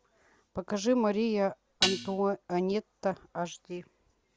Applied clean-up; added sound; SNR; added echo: none; Dishes, pots, and pans; 0 dB; none.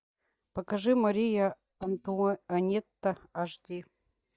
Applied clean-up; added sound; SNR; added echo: neural mask model DeepFilterNet 3.